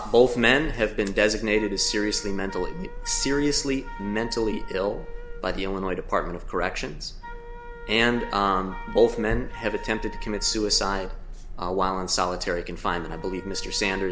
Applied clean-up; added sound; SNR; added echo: none; Wind instrument, woodwind instrument; 18 dB; none.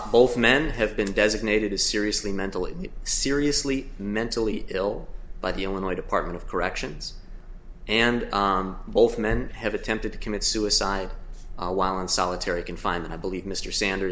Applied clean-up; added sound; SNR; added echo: none; none; none; none.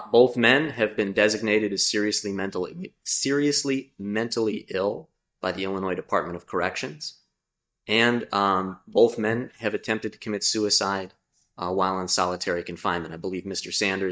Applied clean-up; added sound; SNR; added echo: neural mask model DeepFilterNet 3.